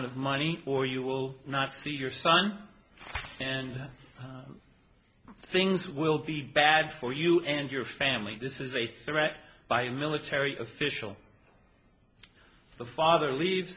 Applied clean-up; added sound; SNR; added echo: none; none; none; none.